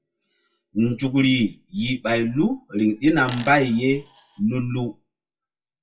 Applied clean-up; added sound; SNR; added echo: classical method WPE with log-MMSE.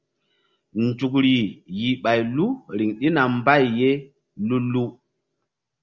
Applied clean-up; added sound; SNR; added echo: none; none; none; none.